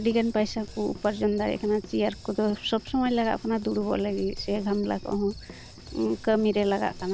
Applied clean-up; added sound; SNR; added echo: none; Cricket + Drum kit; 15 dB; none.